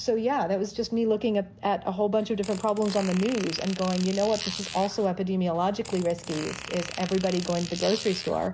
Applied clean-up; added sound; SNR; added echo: none; Fart; 12 dB; none.